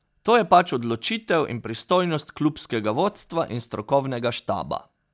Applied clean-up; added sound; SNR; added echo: none; none; none; none.